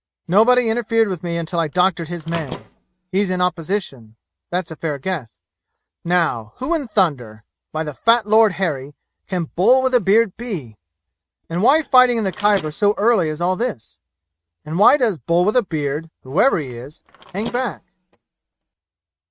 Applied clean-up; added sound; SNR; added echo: neural mask model RNNoise.